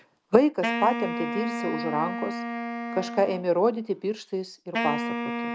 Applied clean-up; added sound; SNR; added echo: none; Wind instrument, woodwind instrument; 5 dB; none.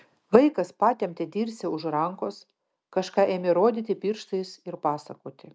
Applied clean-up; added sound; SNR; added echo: none; none; none; none.